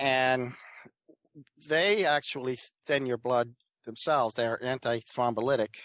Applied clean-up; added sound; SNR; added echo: none; none; none; none.